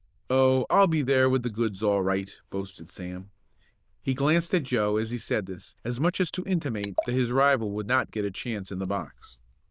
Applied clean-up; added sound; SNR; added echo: neural diffusion model UNIVERSE++.